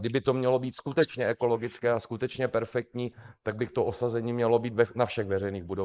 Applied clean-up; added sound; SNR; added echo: neural mask model Resemble Enhance denoiser.